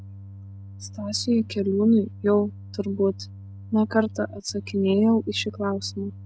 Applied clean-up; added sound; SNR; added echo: none; Organ; 15 dB; none.